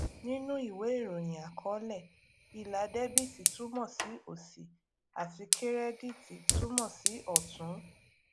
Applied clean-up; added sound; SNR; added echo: none; Fire; -2 dB; none.